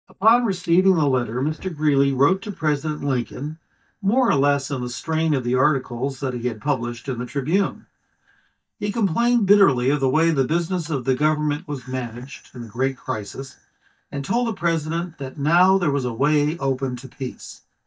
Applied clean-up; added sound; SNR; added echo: neural mask model DeepFilterNet 3.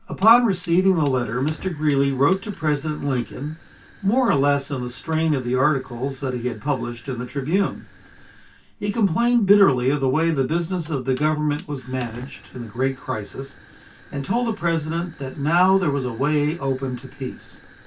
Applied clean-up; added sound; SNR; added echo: none; Fire; 18 dB; reverberation time 0.1 s.